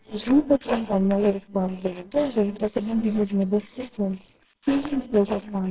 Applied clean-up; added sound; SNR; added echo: neural separator model SepFormer WHAMR!.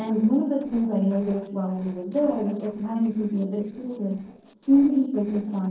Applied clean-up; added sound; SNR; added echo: neural separator model SepFormer DNS4.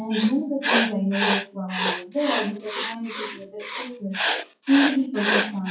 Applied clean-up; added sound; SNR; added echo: classical method WPE with log-MMSE.